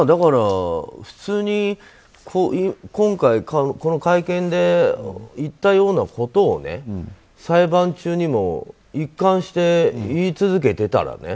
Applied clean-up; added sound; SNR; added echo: none; none; none; none.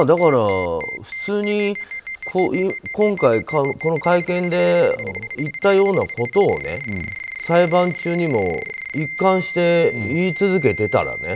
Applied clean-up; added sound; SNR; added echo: none; Ringtone; 11 dB; none.